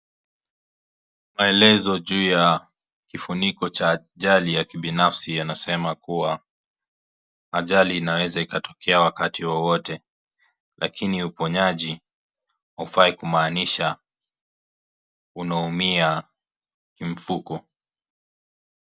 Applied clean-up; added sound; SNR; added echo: none; none; none; none.